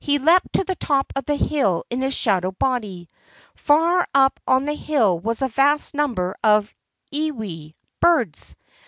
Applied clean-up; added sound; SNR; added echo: none; none; none; none.